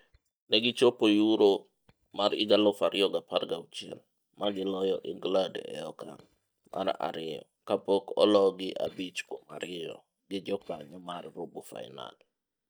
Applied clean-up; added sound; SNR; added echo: neural mask model DeepFilterNet 3.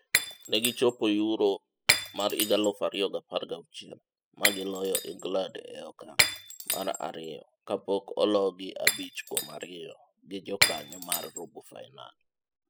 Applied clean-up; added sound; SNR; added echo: classical method spectral subtraction.